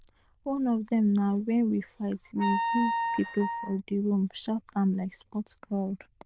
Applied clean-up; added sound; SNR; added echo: neural diffusion model UNIVERSE++.